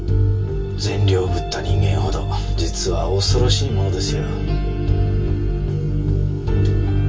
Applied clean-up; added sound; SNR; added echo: none; none; none; reverberation time 0.1 s.